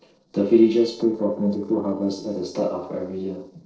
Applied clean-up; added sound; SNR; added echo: neural separator model SepFormer DNS4.